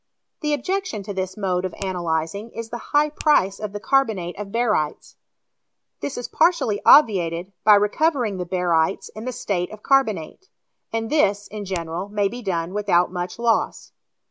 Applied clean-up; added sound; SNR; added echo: none; Finger snapping; 19 dB; none.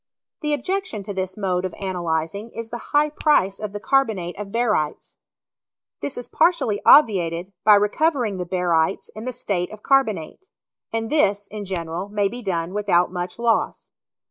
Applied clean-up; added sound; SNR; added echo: neural mask model DeepFilterNet 3.